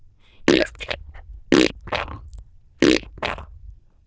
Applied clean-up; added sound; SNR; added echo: neural diffusion model UNIVERSE++.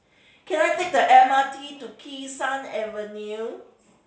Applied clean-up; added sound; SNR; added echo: none; none; none; none.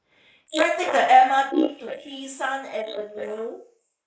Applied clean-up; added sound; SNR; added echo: neural mask model Resemble Enhance denoiser.